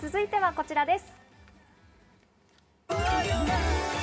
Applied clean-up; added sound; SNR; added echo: none; none; none; reverberation time 0.3 s.